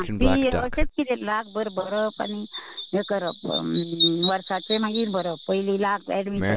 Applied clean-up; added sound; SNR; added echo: none; Bird vocalization, bird call, bird song; 0 dB; none.